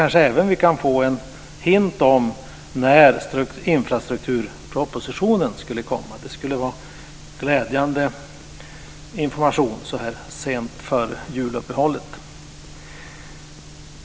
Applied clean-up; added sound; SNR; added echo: none; none; none; none.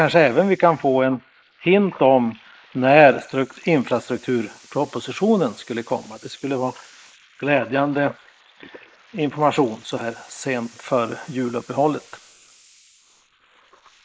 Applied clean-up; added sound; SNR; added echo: neural mask model Resemble Enhance denoiser.